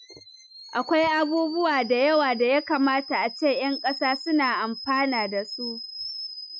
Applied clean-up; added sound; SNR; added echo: classical method Wiener filter.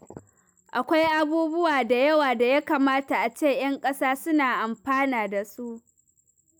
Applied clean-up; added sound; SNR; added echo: none; none; none; none.